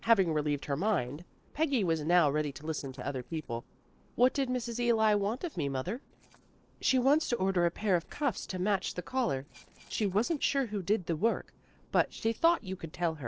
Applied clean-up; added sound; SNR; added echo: neural separator model SepFormer DNS4.